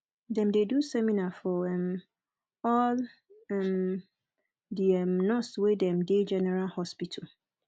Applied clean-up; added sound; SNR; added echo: none; none; none; none.